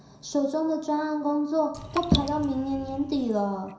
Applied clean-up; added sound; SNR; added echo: none; Raindrop; 11 dB; reverberation time 0.6 s.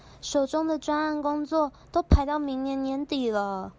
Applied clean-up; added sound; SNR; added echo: none; none; none; none.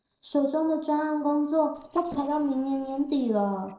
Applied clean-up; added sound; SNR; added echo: neural separator model SepFormer DNS4.